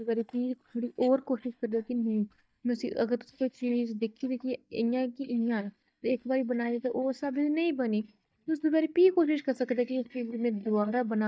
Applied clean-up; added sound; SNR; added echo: neural mask model DeepFilterNet 3.